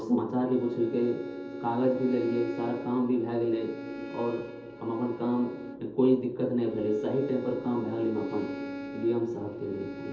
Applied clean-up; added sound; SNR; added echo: none; Bowed string instrument; 13 dB; reverberation time 0.5 s.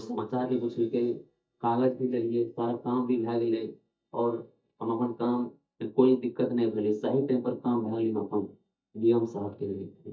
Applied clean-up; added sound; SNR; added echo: neural mask model DeepFilterNet 3.